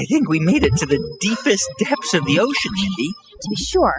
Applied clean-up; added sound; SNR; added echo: classical method spectral subtraction.